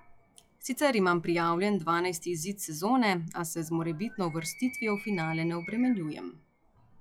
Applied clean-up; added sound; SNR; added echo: classical method log-MMSE.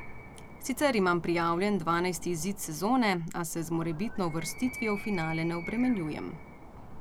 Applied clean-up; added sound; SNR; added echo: none; Animal; 15 dB; none.